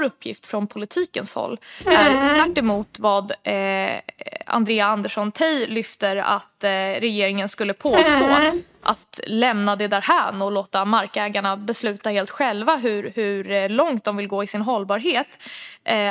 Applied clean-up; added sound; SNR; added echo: neural mask model RNNoise.